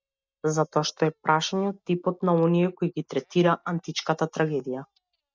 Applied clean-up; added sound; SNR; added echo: neural mask model DeepFilterNet 3.